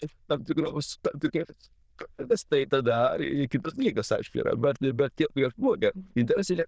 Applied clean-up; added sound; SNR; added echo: neural diffusion model UNIVERSE++.